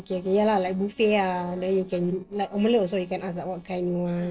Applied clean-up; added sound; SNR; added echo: neural separator model SepFormer DNS4.